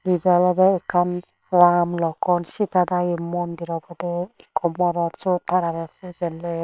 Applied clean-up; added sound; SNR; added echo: neural separator model SepFormer WHAM!.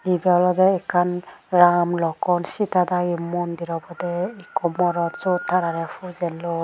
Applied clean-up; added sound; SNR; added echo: none; none; none; none.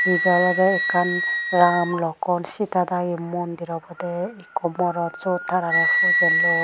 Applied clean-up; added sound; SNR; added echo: none; Wind instrument, woodwind instrument; 2 dB; none.